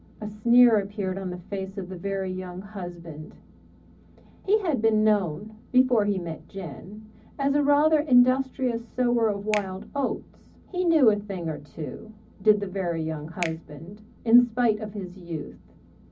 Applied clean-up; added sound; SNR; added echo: none; Finger snapping; 18 dB; reverberation time 0.4 s.